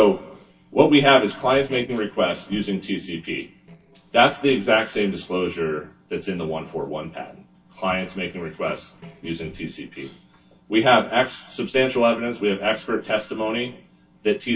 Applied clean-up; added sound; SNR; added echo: neural separator model SepFormer DNS4.